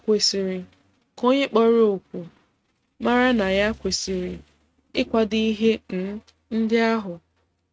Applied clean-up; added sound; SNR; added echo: neural mask model RNNoise.